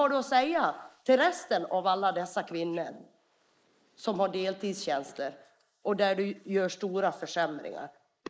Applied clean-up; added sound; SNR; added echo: neural mask model Resemble Enhance denoiser.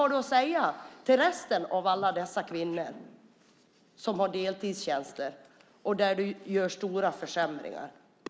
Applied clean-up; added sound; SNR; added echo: none; none; none; none.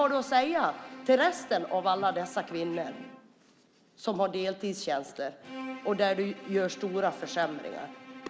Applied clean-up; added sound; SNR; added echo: none; Bowed string instrument; 17 dB; none.